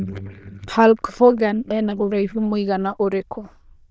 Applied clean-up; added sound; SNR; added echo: neural diffusion model UNIVERSE++.